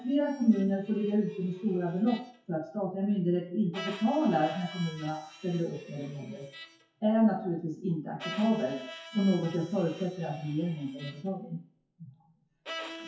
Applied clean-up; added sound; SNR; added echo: classical method WPE with log-MMSE.